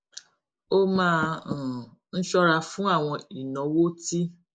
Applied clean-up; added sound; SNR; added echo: neural mask model Resemble Enhance denoiser.